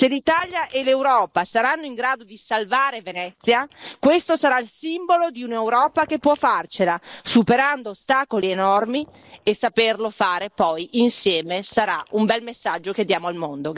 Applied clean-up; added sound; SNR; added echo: neural mask model Resemble Enhance denoiser.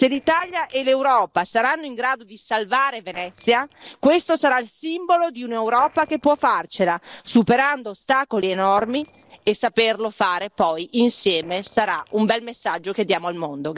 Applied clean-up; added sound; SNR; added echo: neural separator model SepFormer DNS4.